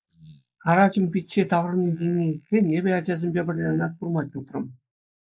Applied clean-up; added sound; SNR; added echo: neural mask model Resemble Enhance denoiser.